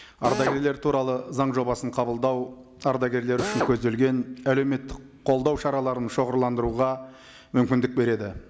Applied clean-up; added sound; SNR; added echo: none; Drill; 5 dB; none.